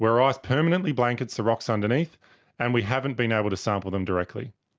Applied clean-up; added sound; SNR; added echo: none; none; none; none.